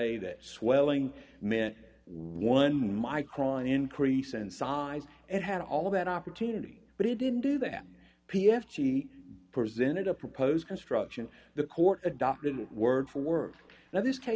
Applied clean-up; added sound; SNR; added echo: none; none; none; none.